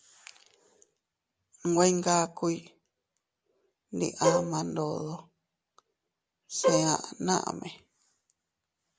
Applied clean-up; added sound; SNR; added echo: none; Bowed string instrument; -3 dB; none.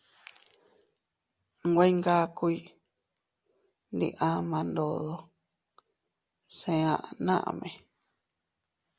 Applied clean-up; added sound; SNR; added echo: none; none; none; none.